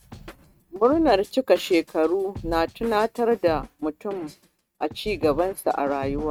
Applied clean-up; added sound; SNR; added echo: neural mask model RNNoise.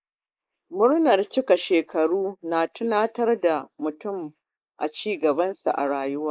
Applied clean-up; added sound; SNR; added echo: neural mask model Resemble Enhance denoiser.